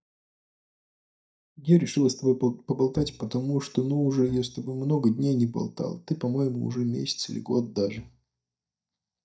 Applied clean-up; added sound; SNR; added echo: neural mask model DeepFilterNet 3.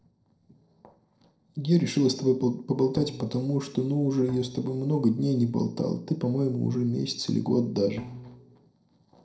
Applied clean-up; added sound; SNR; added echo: neural separator model SepFormer DNS4.